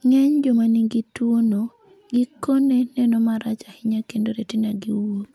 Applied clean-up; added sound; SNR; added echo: none; none; none; none.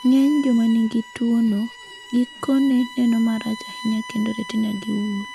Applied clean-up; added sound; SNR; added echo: none; Bowed string instrument; 17 dB; none.